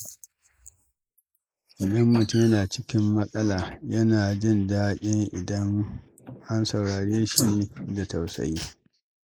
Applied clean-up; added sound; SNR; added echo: neural mask model Resemble Enhance denoiser.